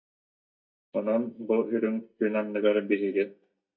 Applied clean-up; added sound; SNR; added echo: neural mask model DeepFilterNet 3.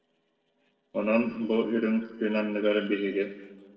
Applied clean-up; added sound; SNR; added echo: neural separator model SepFormer DNS4.